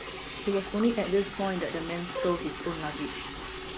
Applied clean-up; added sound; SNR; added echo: none; Bowed string instrument + Liquid; 6 dB; none.